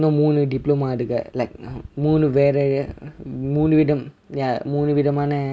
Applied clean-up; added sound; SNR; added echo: none; none; none; none.